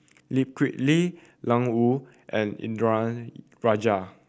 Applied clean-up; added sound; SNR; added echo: none; none; none; none.